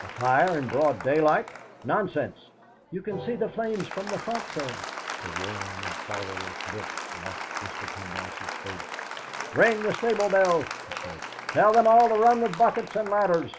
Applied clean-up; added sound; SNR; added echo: none; Applause; 10 dB; none.